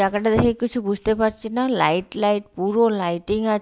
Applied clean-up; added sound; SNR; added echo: none; none; none; none.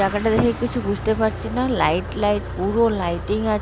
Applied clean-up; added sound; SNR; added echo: none; Motor vehicle (road); 9 dB; none.